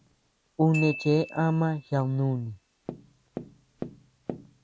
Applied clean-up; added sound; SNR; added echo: none; Glockenspiel + Tap; 13 dB; none.